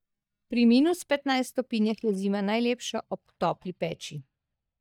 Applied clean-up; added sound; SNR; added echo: neural mask model DeepFilterNet 3.